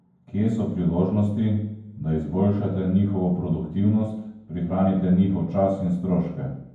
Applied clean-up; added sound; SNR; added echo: none; none; none; reverberation time 0.9 s.